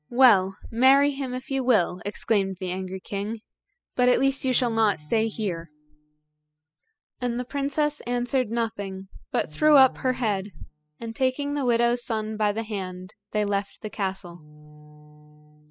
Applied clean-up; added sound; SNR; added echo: classical method spectral subtraction.